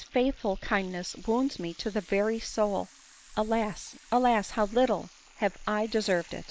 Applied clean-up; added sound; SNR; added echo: neural mask model Resemble Enhance denoiser.